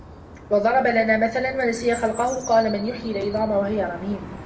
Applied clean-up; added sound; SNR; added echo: none; Chirp, tweet; 15 dB; reverberation time 0.6 s.